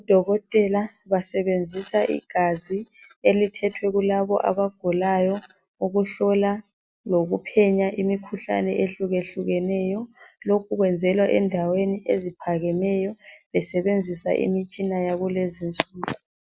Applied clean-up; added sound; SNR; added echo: none; none; none; none.